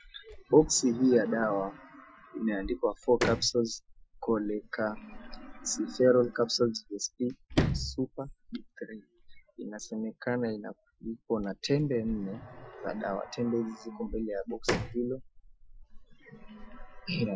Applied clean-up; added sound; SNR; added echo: classical method Wiener filter.